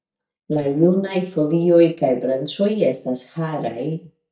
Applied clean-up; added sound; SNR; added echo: neural mask model DeepFilterNet 3.